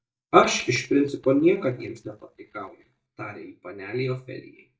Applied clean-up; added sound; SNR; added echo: neural mask model DeepFilterNet 3.